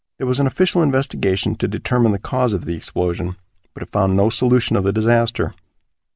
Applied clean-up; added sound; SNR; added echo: none; none; none; none.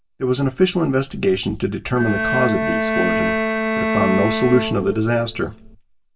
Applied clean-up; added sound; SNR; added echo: none; Bowed string instrument; 1 dB; reverberation time 0.2 s.